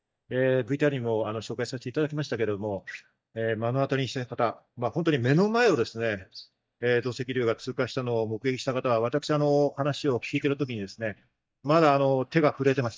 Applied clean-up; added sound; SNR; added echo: neural mask model DeepFilterNet 3.